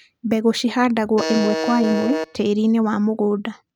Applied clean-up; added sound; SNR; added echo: neural mask model RNNoise.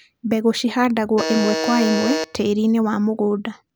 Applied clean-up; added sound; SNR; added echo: none; Alarm; 4 dB; none.